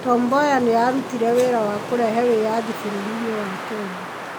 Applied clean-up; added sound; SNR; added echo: none; Wind; 10 dB; none.